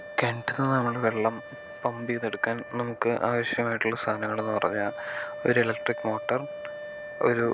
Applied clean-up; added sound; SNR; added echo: none; Wind instrument, woodwind instrument; 12 dB; none.